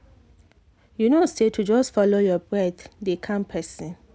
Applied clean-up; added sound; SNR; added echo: none; none; none; none.